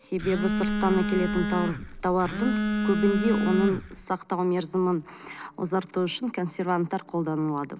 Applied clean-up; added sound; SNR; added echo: none; Telephone; 0 dB; none.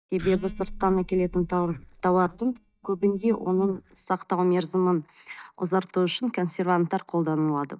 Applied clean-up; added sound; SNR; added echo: neural mask model DeepFilterNet 3.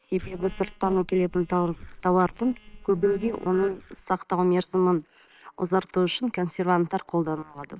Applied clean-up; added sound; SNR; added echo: neural separator model SepFormer WHAM!.